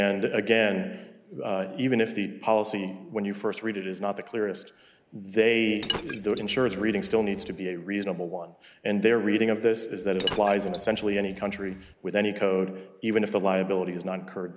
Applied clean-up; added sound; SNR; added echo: none; Liquid; 11 dB; none.